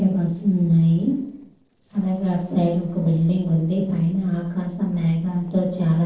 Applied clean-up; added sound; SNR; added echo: neural separator model SepFormer DNS4.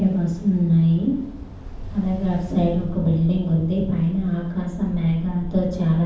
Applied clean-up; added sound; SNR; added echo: none; Ocean; 13 dB; reverberation time 0.9 s.